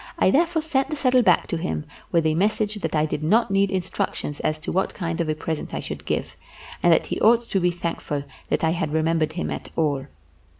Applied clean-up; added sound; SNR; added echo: none; none; none; none.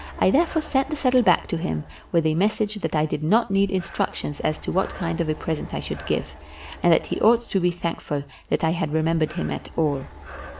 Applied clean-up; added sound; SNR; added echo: none; Breathing; 18 dB; none.